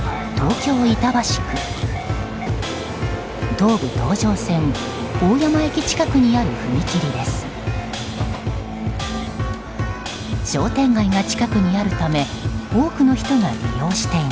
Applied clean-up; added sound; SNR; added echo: none; Bass drum; 19 dB; none.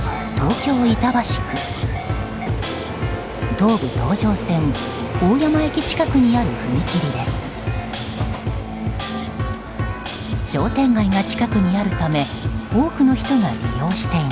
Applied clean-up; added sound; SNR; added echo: none; none; none; none.